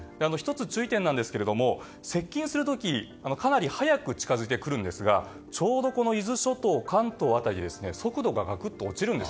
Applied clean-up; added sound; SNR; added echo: none; none; none; none.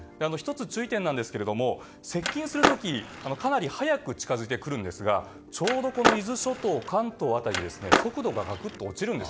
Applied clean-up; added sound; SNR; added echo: none; Skateboard; -1 dB; none.